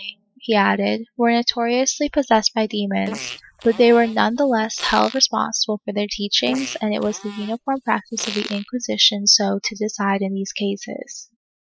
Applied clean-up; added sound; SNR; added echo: classical method spectral subtraction.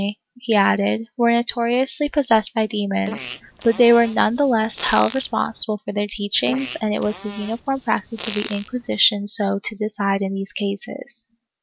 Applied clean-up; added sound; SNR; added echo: none; Fart; 14 dB; none.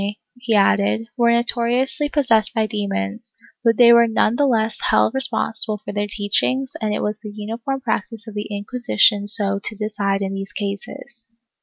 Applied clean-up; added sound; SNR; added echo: none; none; none; none.